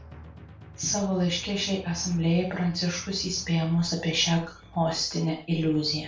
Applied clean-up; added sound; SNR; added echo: none; Drum; 19 dB; reverberation time 0.3 s.